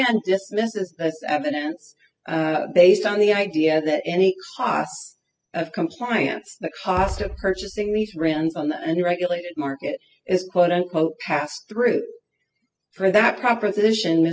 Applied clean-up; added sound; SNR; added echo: classical method spectral subtraction.